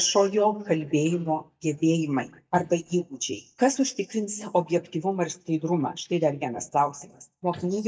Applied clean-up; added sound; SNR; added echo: neural mask model DeepFilterNet 3.